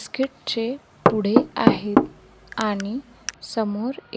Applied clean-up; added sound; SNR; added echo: none; Knock / Wood; -3 dB; none.